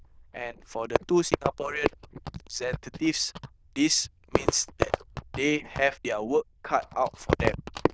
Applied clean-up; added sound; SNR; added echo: neural diffusion model UNIVERSE++.